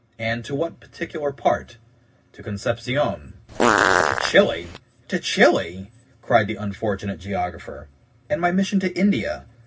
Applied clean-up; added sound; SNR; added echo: none; Fart; -3 dB; reverberation time 0.4 s.